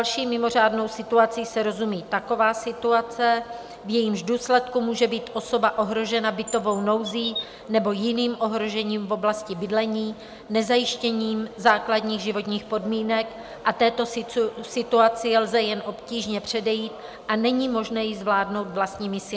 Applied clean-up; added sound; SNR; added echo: none; Chirp, tweet; 13 dB; none.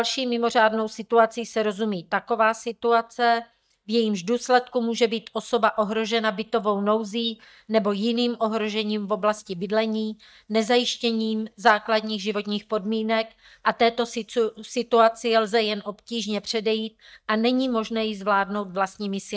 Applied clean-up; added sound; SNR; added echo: neural mask model DeepFilterNet 3.